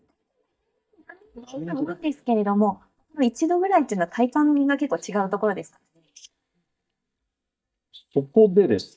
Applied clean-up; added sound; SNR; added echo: neural mask model DeepFilterNet 3.